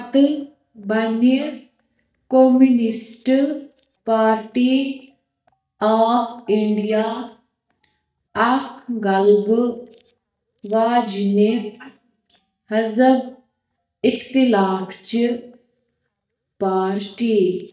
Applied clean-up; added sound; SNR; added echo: neural mask model DeepFilterNet 3.